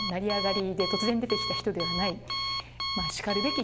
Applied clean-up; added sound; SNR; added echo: none; Alarm; 2 dB; none.